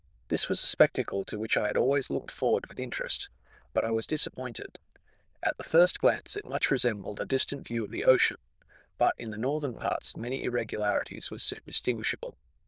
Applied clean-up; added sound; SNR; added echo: neural diffusion model UNIVERSE++.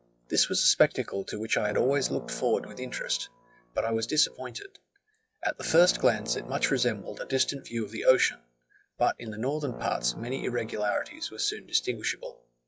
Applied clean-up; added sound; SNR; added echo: classical method log-MMSE.